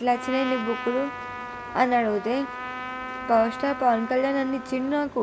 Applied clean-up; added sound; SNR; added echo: none; Trumpet; 10 dB; none.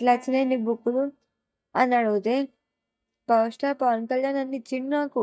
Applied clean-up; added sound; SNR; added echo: neural mask model DeepFilterNet 3.